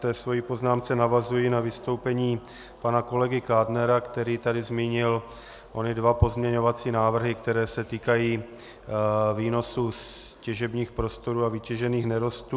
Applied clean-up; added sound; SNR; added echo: none; none; none; none.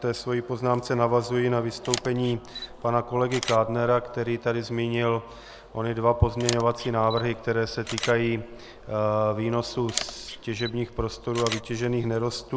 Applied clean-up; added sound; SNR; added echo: none; Camera; 12 dB; none.